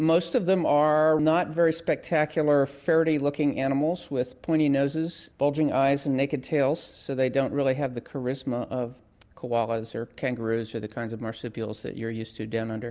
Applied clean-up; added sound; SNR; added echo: none; none; none; none.